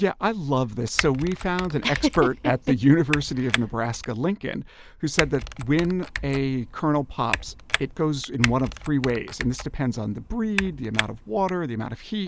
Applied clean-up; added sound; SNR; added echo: none; Typing; 8 dB; none.